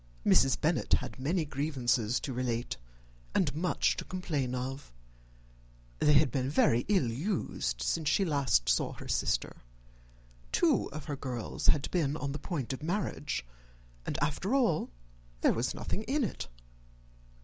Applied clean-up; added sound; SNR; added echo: none; none; none; none.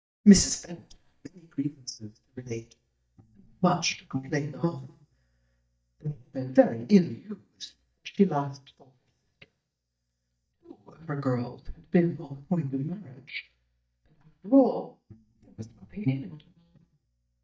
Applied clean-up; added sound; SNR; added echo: neural mask model DeepFilterNet 3.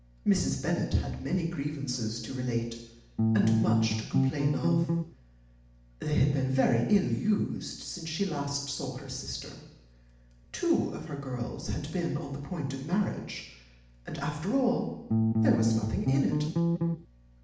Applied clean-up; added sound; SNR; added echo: none; Bass guitar; -4 dB; reverberation time 0.8 s.